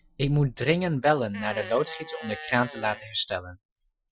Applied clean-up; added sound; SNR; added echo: classical method Wiener filter.